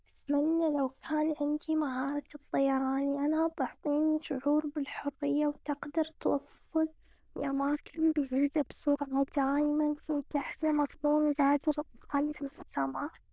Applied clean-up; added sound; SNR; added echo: neural diffusion model UNIVERSE++.